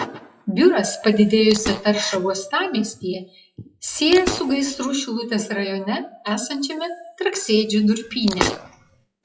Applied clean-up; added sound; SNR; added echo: classical method WPE with log-MMSE.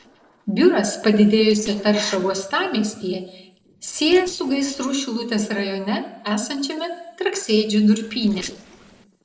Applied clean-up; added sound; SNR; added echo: neural separator model SepFormer DNS4.